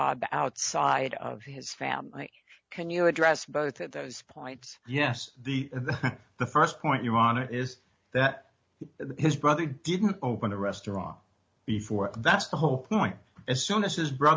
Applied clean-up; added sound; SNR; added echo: none; none; none; none.